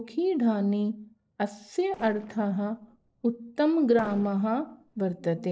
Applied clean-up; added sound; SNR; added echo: neural separator model SepFormer DNS4.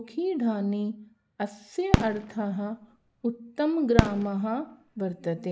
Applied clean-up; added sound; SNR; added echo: none; Fireworks; 0 dB; none.